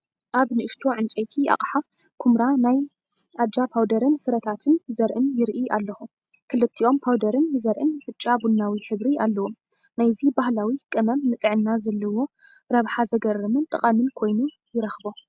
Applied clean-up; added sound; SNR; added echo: none; none; none; none.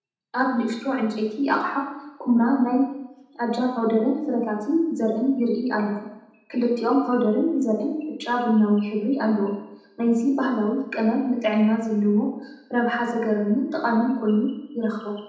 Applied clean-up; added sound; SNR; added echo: none; none; none; reverberation time 0.9 s.